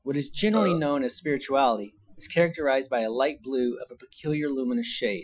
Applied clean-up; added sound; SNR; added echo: classical method Wiener filter.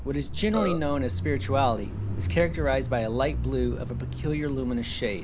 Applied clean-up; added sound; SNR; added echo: none; Burping, eructation + Mechanisms / Bicycle; 3 dB; none.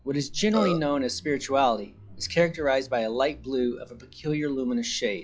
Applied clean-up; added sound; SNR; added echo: classical method log-MMSE.